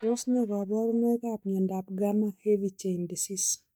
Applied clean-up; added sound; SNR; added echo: neural mask model DeepFilterNet 3.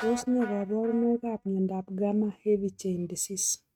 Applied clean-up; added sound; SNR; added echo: neural mask model RNNoise.